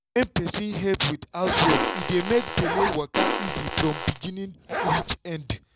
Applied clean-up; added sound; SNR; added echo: none; Zipper (clothing) + Fart; 1 dB; none.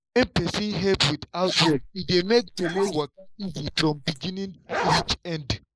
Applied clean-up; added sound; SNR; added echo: neural mask model Resemble Enhance denoiser.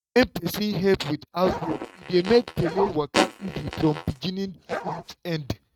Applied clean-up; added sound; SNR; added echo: neural mask model RNNoise.